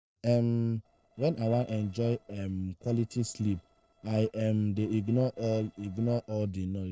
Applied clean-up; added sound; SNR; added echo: neural separator model SepFormer DNS4.